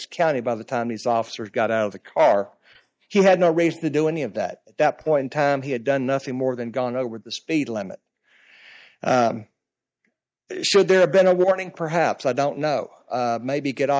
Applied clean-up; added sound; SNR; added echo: neural mask model DeepFilterNet 3.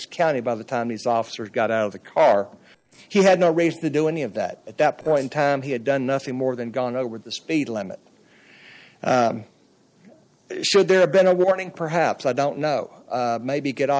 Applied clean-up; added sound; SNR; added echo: neural separator model SepFormer DNS4.